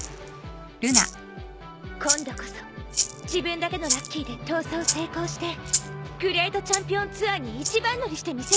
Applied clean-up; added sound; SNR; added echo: none; Rattle (instrument); 2 dB; none.